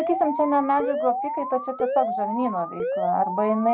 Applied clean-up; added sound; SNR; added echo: none; Alarm; 4 dB; none.